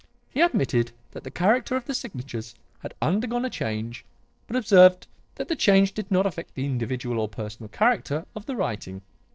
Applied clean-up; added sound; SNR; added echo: neural separator model SepFormer DNS4.